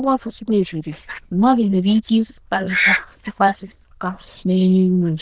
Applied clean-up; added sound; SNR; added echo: neural diffusion model UNIVERSE++.